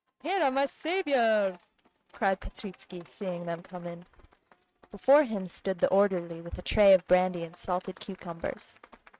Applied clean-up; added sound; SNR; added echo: neural mask model RNNoise.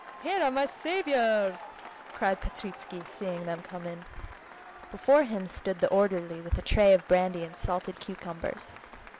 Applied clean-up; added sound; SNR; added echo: none; Applause / Cheering; 17 dB; none.